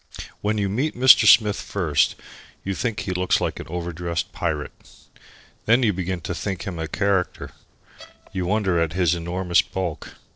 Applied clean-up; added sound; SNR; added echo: neural separator model SepFormer DNS4.